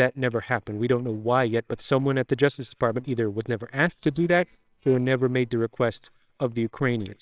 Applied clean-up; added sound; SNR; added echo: neural separator model SepFormer WHAMR!.